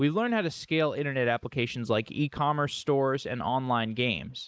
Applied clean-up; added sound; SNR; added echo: neural mask model Resemble Enhance denoiser.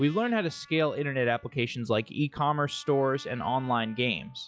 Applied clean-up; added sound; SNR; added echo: classical method log-MMSE.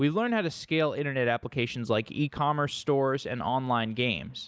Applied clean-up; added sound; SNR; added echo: none; none; none; none.